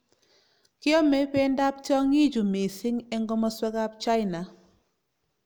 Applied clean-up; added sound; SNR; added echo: none; none; none; none.